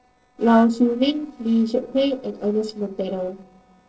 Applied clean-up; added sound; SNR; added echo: neural separator model SepFormer DNS4.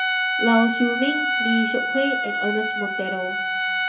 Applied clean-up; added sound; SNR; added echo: none; Trumpet; -1 dB; reverberation time 0.2 s.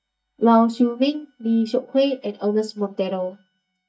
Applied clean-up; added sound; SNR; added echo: neural mask model DeepFilterNet 3.